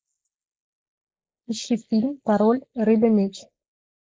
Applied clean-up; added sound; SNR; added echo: neural mask model Resemble Enhance denoiser.